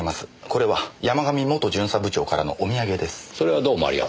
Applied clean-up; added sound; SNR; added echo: none; none; none; none.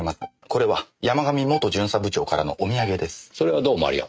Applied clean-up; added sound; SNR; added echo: neural mask model RNNoise.